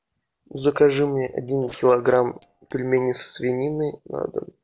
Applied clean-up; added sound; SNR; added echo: neural separator model SepFormer DNS4.